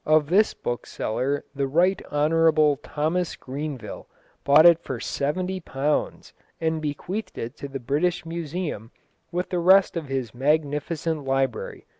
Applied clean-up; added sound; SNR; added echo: none; none; none; none.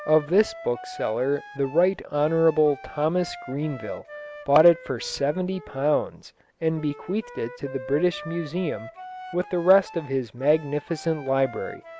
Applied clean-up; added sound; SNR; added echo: none; Wind instrument, woodwind instrument; 17 dB; none.